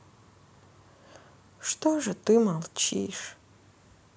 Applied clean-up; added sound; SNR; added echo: none; none; none; none.